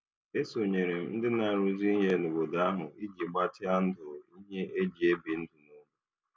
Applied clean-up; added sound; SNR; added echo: none; none; none; none.